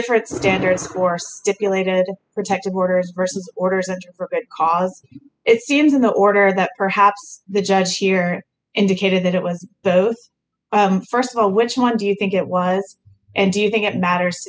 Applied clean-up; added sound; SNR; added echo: classical method spectral subtraction.